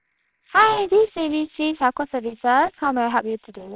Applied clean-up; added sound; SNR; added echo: neural separator model SepFormer WHAMR!.